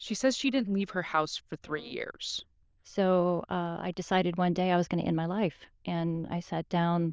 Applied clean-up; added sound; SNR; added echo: neural diffusion model UNIVERSE++.